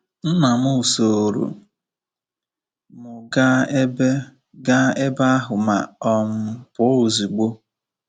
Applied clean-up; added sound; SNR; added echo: none; none; none; none.